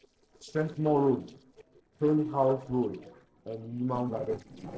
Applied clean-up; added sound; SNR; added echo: neural separator model SepFormer DNS4.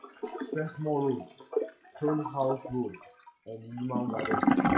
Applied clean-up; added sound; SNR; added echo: classical method WPE with log-MMSE.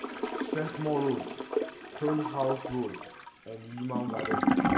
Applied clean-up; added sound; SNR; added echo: none; Toilet flush / Gurgling; -1 dB; reverberation time 0.9 s.